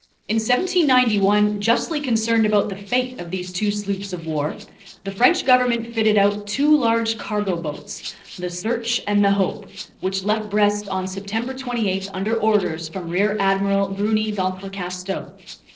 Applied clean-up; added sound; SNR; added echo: neural separator model SepFormer DNS4.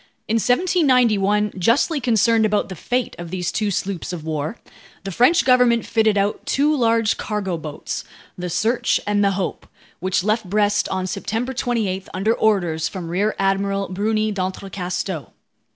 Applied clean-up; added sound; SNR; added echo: none; none; none; none.